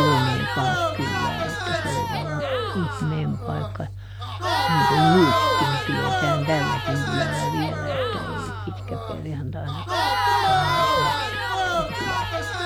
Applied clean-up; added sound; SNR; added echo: none; Crowd; -2 dB; none.